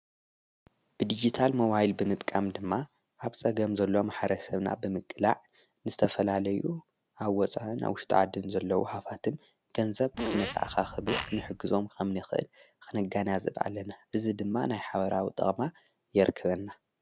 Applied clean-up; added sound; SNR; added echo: none; Fart; 6 dB; none.